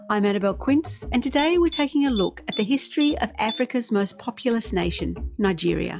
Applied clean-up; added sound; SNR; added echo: classical method log-MMSE.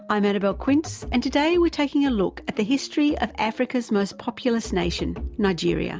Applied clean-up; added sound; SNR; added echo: none; none; none; none.